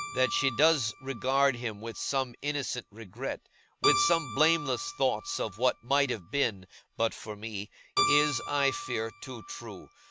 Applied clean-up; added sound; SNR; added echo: none; Keyboard (musical); 7 dB; none.